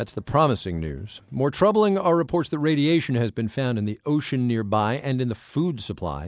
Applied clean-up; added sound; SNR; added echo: none; none; none; none.